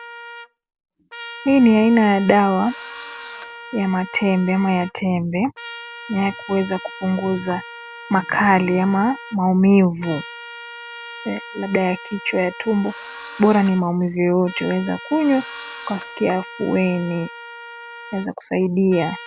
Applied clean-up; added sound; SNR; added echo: none; Trumpet + Engine / Drill; 16 dB; none.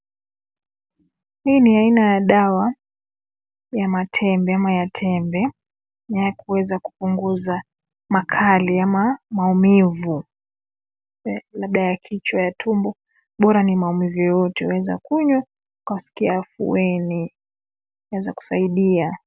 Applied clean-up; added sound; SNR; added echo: none; none; none; none.